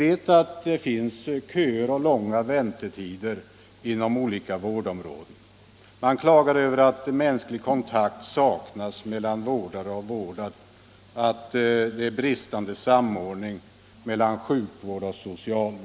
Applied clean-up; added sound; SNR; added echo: none; none; none; none.